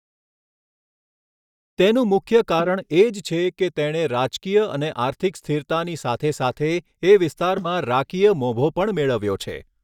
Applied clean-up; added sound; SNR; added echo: neural mask model DeepFilterNet 3.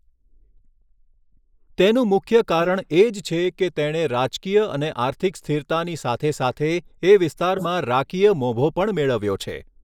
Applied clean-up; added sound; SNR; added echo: neural mask model Resemble Enhance denoiser.